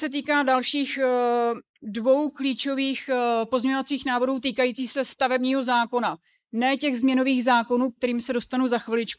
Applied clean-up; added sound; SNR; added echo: neural mask model Resemble Enhance denoiser.